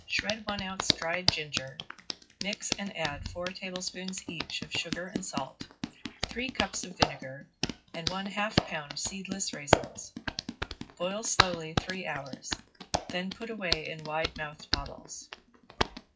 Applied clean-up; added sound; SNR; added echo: classical method WPE with log-MMSE.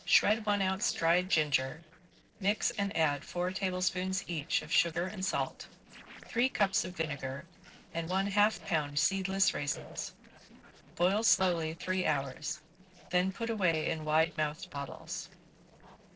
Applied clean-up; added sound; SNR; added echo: neural separator model SepFormer DNS4.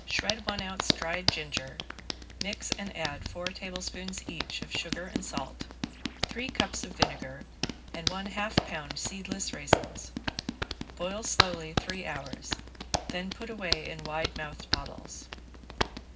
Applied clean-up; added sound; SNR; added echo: none; Hands; -4 dB; reverberation time 0.4 s.